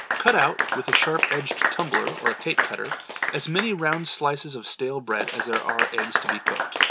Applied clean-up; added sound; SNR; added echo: none; Applause / Clapping; 0 dB; none.